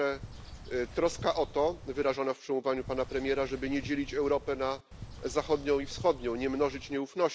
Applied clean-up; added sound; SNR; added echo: none; Bird; 14 dB; none.